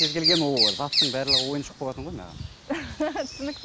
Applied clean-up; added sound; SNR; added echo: none; Bird vocalization, bird call, bird song; -2 dB; none.